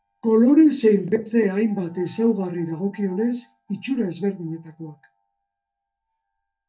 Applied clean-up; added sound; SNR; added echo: neural mask model DeepFilterNet 3.